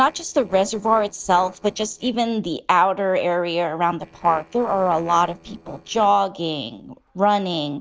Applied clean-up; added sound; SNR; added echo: neural separator model SepFormer DNS4.